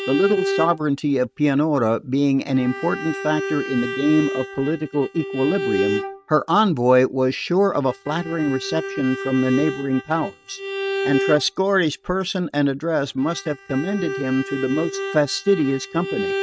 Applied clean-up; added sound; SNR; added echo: neural mask model RNNoise.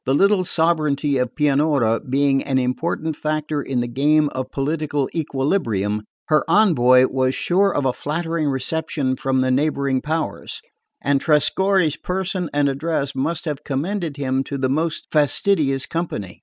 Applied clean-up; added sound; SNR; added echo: none; none; none; none.